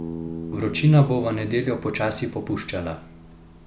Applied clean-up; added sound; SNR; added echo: none; Bass guitar; 12 dB; none.